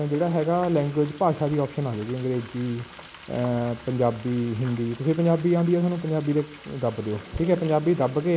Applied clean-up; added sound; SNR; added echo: none; Frying (food); 20 dB; none.